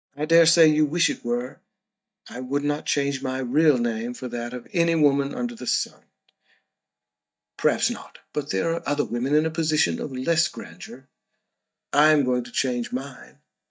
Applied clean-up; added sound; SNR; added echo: neural mask model DeepFilterNet 3.